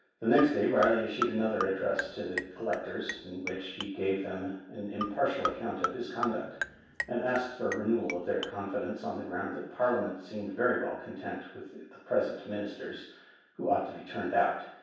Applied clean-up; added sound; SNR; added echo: none; Marimba, xylophone; 7 dB; reverberation time 0.7 s.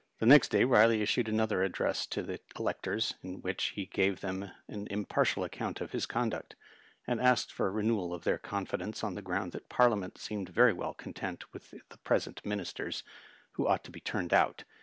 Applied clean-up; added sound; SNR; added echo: none; none; none; none.